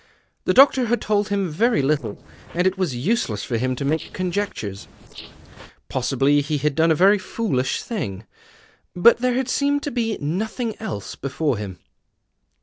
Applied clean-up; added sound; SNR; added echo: neural separator model SepFormer DNS4.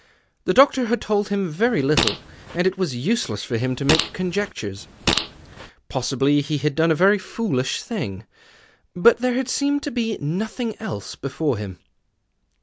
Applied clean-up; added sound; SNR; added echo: none; Fart; 4 dB; none.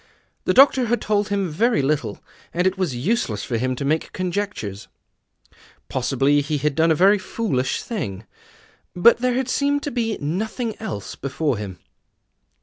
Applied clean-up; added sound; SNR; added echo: none; none; none; none.